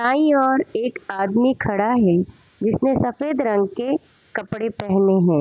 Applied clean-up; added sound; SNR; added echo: none; none; none; none.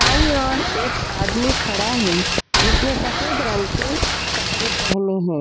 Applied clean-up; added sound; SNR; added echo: none; Boat, Water vehicle; -3 dB; none.